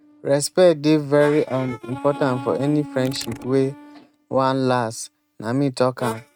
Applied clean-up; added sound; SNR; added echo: neural mask model RNNoise.